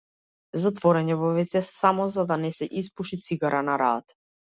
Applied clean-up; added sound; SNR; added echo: none; none; none; none.